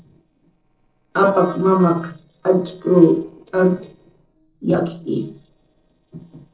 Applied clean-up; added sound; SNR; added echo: neural separator model SepFormer DNS4.